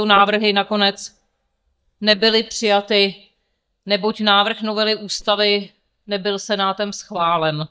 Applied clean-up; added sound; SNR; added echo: neural mask model DeepFilterNet 3.